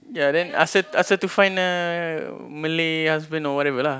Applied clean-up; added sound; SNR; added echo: none; none; none; none.